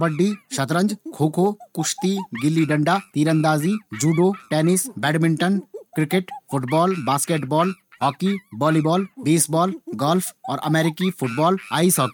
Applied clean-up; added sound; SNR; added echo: neural mask model RNNoise.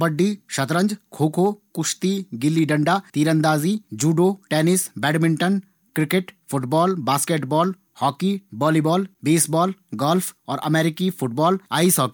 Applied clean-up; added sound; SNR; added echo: none; none; none; none.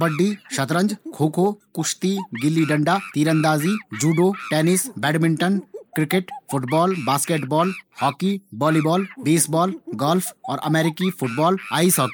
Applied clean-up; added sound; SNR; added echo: neural mask model Resemble Enhance denoiser.